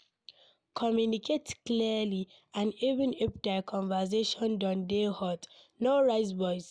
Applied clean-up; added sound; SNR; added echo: none; none; none; none.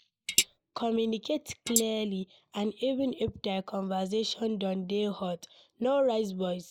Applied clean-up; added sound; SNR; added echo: neural mask model Resemble Enhance denoiser.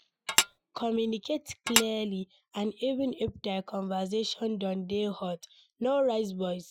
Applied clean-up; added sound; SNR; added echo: classical method Wiener filter.